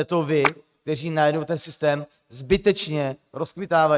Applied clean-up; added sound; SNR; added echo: neural mask model RNNoise.